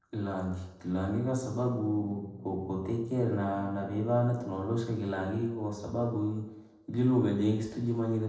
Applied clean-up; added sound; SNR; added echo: neural separator model SepFormer DNS4.